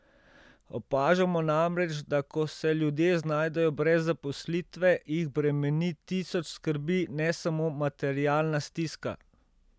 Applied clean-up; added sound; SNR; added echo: none; none; none; none.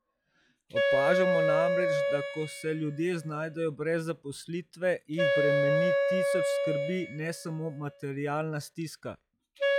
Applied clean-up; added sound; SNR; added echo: classical method log-MMSE.